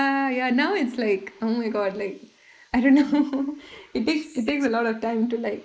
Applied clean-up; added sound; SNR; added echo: neural mask model Resemble Enhance denoiser.